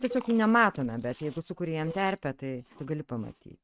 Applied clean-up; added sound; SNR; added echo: neural mask model RNNoise.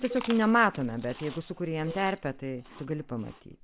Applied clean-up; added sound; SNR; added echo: none; Cowbell + Chewing, mastication; 16 dB; none.